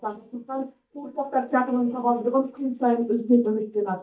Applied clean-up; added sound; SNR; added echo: neural mask model DeepFilterNet 3.